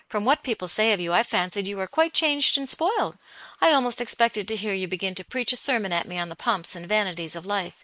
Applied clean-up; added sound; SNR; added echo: neural mask model Resemble Enhance denoiser.